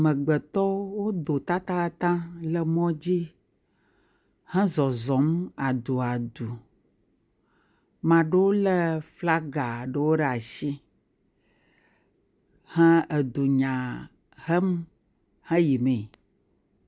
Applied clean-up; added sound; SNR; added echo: none; none; none; none.